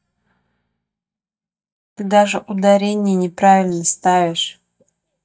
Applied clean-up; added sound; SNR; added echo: neural mask model DeepFilterNet 3.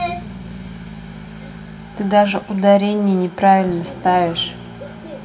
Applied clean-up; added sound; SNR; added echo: none; Growling; 17 dB; reverberation time 2.1 s.